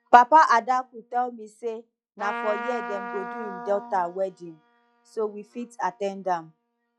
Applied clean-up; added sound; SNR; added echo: classical method log-MMSE.